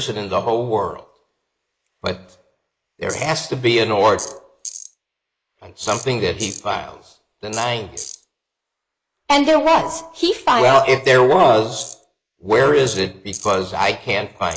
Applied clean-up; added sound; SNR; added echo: neural mask model Resemble Enhance denoiser.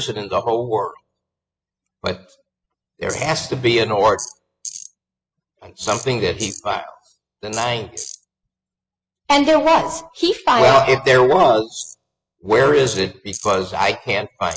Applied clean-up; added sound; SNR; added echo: classical method spectral subtraction.